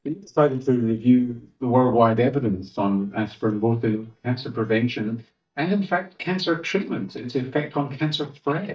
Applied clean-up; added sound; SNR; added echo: neural mask model DeepFilterNet 3.